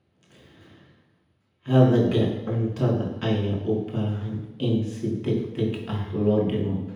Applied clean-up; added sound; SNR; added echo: none; none; none; reverberation time 0.9 s.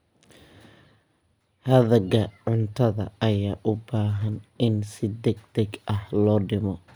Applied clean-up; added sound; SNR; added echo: none; none; none; none.